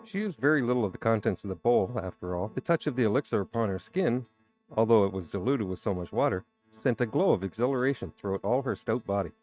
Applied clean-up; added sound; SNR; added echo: neural mask model RNNoise.